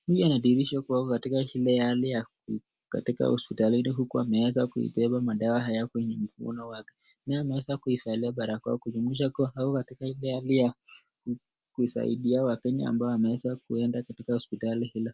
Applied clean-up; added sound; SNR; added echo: none; none; none; none.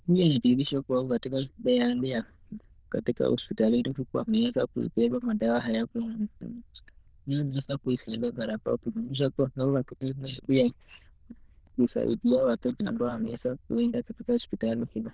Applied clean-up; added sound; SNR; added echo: neural diffusion model UNIVERSE++.